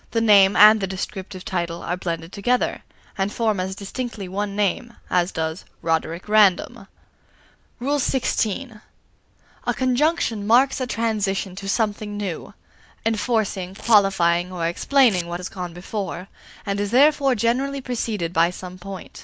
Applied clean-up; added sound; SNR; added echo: none; Domestic sounds, home sounds; 15 dB; none.